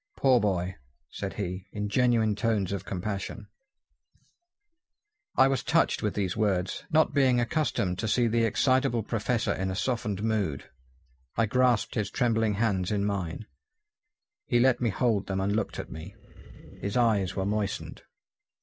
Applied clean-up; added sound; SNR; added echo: neural separator model SepFormer DNS4.